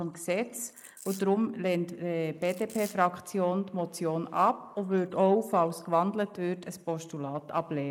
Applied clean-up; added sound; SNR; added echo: neural mask model Resemble Enhance denoiser.